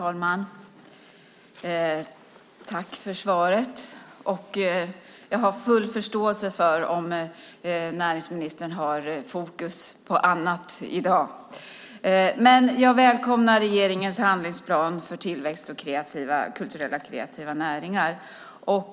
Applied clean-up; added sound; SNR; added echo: none; none; none; none.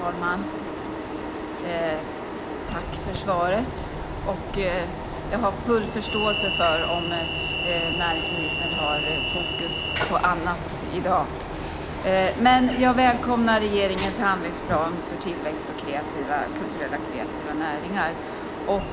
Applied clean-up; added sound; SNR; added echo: none; Train; 4 dB; none.